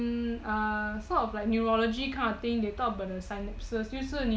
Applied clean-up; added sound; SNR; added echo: none; none; none; none.